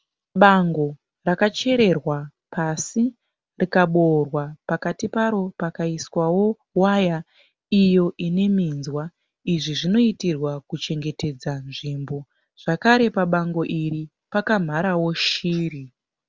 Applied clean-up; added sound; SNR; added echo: none; none; none; none.